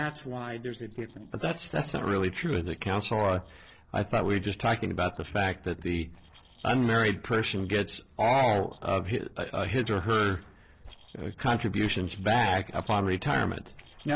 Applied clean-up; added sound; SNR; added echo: neural separator model SepFormer DNS4.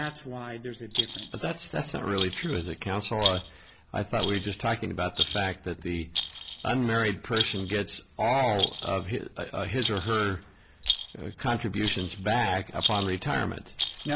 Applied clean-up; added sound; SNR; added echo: none; Rattle; 5 dB; none.